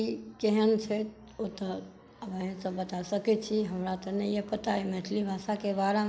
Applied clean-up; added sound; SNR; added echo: none; none; none; none.